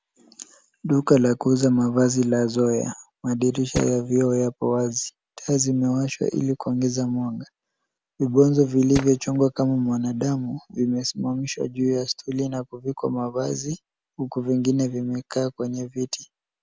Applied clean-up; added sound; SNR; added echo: none; Tools; 10 dB; none.